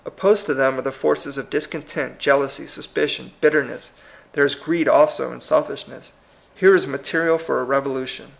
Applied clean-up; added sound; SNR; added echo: none; none; none; none.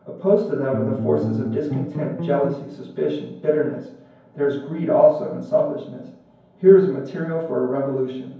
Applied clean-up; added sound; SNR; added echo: none; Bass guitar; 5 dB; reverberation time 0.9 s.